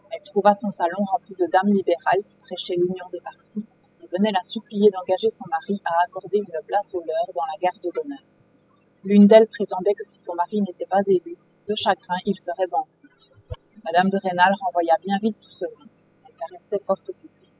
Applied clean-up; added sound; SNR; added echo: classical method spectral subtraction.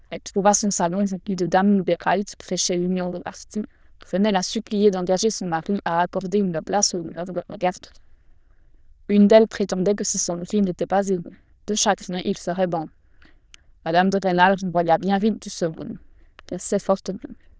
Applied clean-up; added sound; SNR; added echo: neural diffusion model UNIVERSE++.